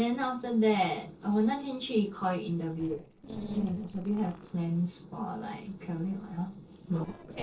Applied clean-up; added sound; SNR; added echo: neural separator model SepFormer DNS4.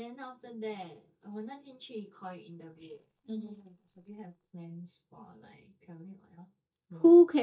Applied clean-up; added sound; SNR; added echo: neural mask model DeepFilterNet 3.